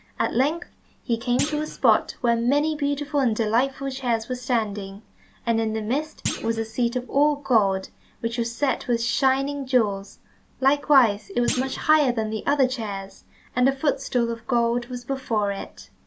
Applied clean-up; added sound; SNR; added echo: none; Thump, thud; 11 dB; none.